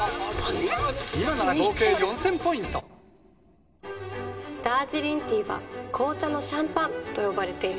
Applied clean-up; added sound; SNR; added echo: none; none; none; reverberation time 2.2 s.